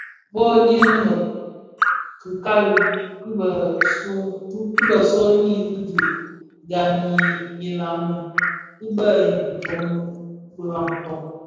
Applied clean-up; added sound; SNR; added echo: none; Drip; 6 dB; reverberation time 1.2 s.